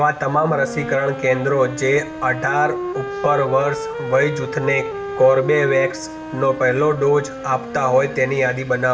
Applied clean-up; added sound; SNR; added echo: none; Wind instrument, woodwind instrument; 10 dB; reverberation time 0.6 s.